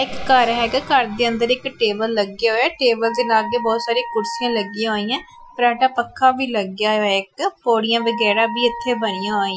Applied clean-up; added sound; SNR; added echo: classical method Wiener filter.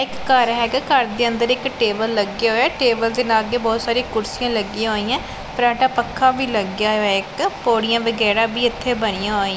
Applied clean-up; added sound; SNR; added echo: none; none; none; none.